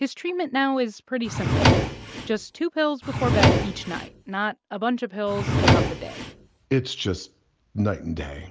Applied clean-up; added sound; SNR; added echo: none; Drawer open or close; -5 dB; none.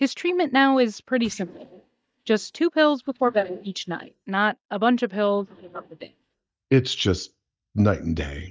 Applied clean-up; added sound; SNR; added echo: neural mask model DeepFilterNet 3.